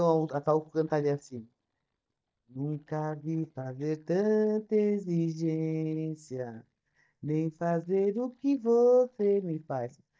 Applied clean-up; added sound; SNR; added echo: neural mask model DeepFilterNet 3.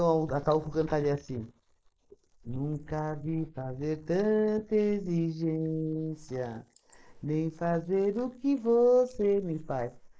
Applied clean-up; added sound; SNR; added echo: neural mask model Resemble Enhance denoiser.